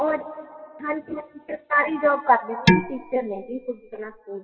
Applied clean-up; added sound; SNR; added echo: classical method WPE with log-MMSE.